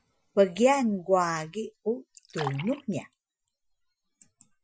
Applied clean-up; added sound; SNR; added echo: classical method Wiener filter.